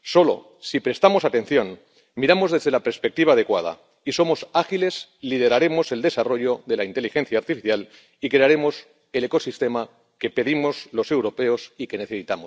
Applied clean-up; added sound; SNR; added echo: none; none; none; none.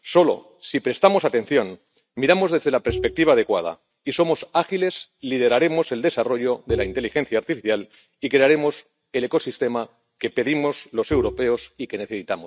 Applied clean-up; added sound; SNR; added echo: neural mask model RNNoise.